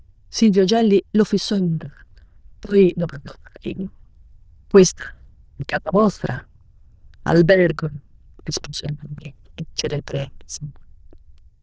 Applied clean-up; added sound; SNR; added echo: neural diffusion model UNIVERSE++.